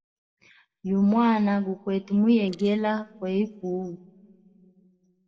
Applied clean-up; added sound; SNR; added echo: neural separator model SepFormer DNS4.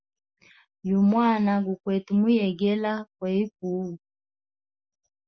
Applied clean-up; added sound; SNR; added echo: none; none; none; none.